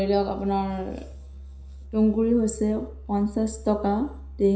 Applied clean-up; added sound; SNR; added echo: none; Musical instrument; 15 dB; reverberation time 0.5 s.